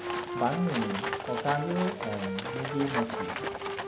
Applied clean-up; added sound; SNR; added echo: none; Wind instrument, woodwind instrument + Livestock, farm animals, working animals; 1 dB; none.